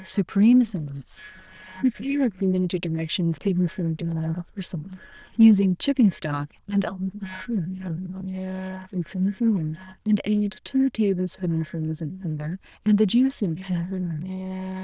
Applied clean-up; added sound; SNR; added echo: neural diffusion model UNIVERSE++.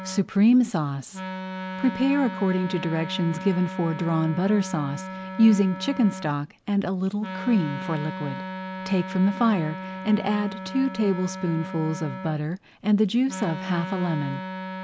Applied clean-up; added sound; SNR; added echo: none; Wind instrument, woodwind instrument; 10 dB; none.